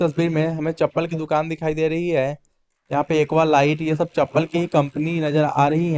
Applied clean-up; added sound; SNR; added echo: neural mask model Resemble Enhance denoiser.